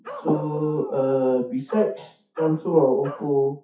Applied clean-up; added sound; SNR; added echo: classical method WPE with log-MMSE.